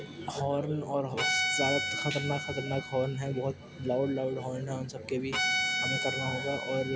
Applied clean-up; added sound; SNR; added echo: none; Bowed string instrument; 2 dB; none.